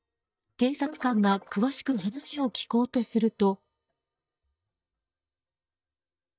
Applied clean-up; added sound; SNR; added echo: neural mask model DeepFilterNet 3.